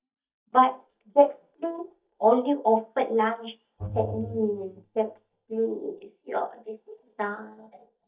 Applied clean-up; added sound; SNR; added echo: neural mask model DeepFilterNet 3.